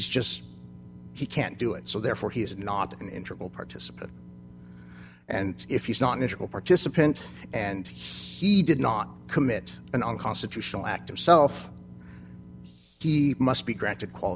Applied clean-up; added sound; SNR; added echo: none; none; none; none.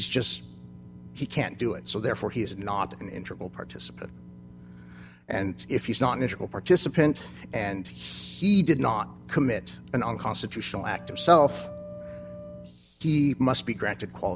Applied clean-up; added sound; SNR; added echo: none; Wind instrument, woodwind instrument; 17 dB; none.